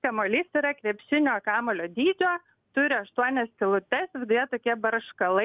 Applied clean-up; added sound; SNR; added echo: none; none; none; none.